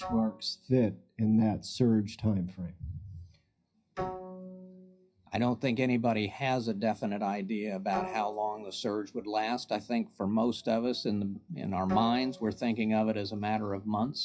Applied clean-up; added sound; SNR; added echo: classical method WPE with log-MMSE.